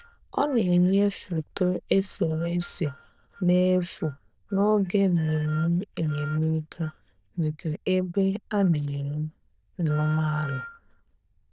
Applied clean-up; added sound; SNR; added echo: neural diffusion model UNIVERSE++.